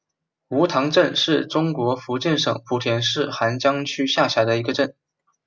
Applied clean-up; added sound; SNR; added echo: none; none; none; none.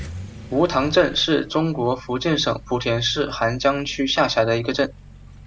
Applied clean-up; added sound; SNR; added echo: none; Accelerating, revving, vroom; 17 dB; none.